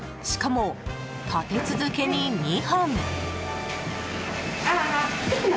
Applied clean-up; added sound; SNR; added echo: none; none; none; none.